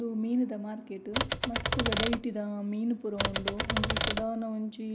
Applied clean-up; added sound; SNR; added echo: none; Typewriter; -3 dB; none.